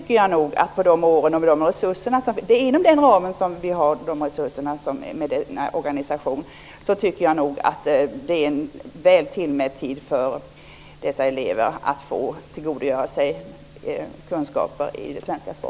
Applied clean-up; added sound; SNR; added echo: none; none; none; none.